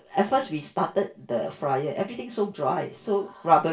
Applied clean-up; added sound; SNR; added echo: none; none; none; reverberation time 0.2 s.